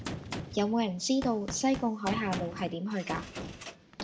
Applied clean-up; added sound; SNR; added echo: none; Gunshot, gunfire; 9 dB; reverberation time 0.5 s.